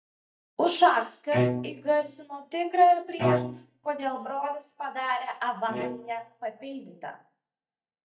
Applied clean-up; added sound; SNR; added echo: neural mask model DeepFilterNet 3.